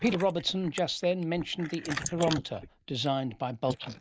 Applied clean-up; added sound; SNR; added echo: neural mask model Resemble Enhance denoiser.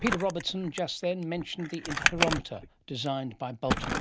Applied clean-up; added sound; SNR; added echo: none; Crumpling, crinkling; 1 dB; none.